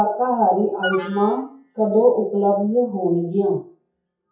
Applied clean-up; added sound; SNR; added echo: classical method WPE with log-MMSE.